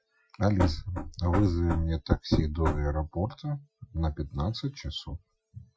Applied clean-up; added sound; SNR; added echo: classical method Wiener filter.